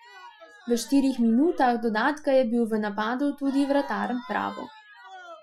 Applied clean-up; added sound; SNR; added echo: classical method Wiener filter.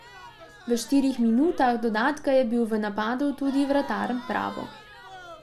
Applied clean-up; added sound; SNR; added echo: none; Crowd; 19 dB; none.